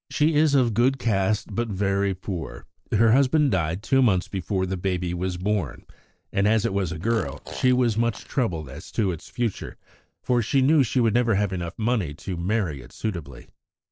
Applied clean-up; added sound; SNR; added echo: neural separator model SepFormer DNS4.